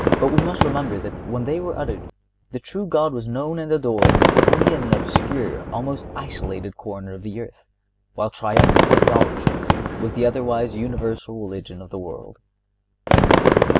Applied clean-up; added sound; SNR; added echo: none; Fireworks; -4 dB; none.